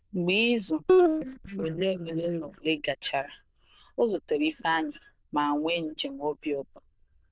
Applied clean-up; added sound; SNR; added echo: neural diffusion model UNIVERSE++.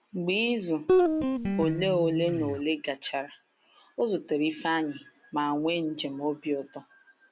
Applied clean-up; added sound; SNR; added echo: none; Guitar; -2 dB; none.